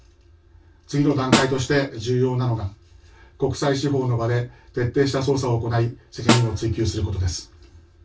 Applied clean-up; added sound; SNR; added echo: none; Snare drum; 3 dB; reverberation time 0.1 s.